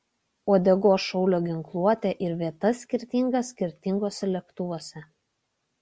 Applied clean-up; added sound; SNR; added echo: none; none; none; none.